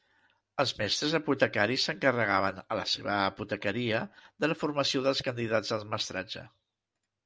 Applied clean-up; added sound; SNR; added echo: none; none; none; none.